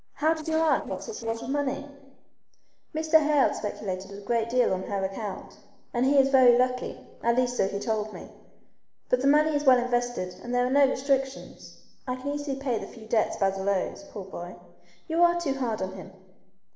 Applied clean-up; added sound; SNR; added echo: neural separator model SepFormer DNS4.